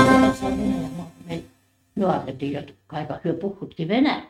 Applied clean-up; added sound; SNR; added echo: neural mask model RNNoise.